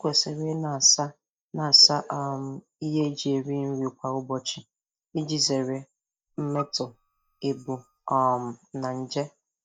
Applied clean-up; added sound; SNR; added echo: neural mask model DeepFilterNet 3.